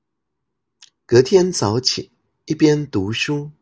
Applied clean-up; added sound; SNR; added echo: none; none; none; none.